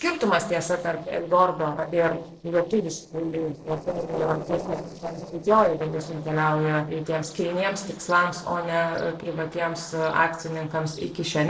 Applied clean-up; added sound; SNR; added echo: neural separator model SepFormer DNS4.